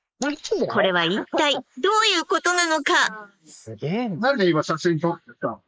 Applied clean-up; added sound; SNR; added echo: neural mask model Resemble Enhance denoiser.